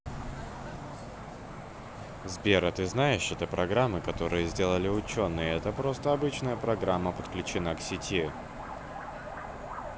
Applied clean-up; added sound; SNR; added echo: none; none; none; none.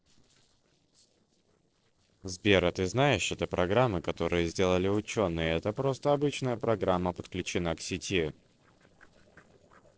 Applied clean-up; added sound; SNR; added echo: neural separator model SepFormer DNS4.